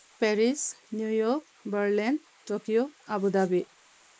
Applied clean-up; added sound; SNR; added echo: neural mask model Resemble Enhance denoiser.